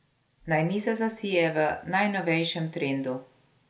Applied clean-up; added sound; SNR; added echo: none; none; none; none.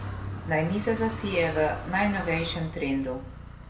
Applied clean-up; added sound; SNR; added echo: none; Car; 9 dB; reverberation time 0.7 s.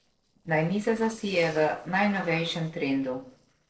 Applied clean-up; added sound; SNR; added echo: neural separator model SepFormer DNS4.